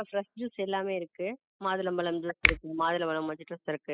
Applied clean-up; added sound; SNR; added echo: classical method spectral subtraction.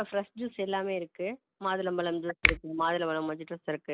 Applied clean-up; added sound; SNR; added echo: none; Finger snapping; 0 dB; none.